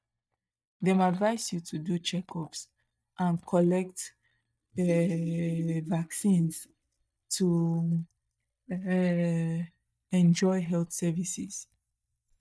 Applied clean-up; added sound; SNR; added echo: neural mask model DeepFilterNet 3.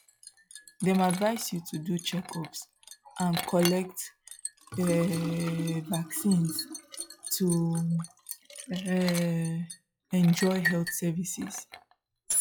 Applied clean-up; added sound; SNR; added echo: classical method log-MMSE.